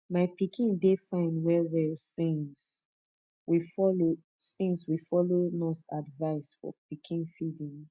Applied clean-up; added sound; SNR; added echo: none; none; none; none.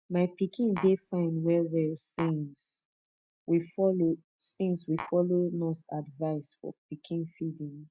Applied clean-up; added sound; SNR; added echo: none; Tap; 11 dB; none.